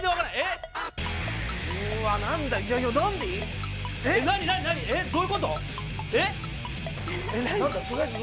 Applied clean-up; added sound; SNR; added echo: none; Ringtone; 16 dB; none.